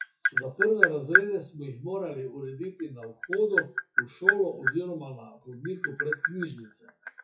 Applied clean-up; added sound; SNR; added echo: classical method WPE with log-MMSE.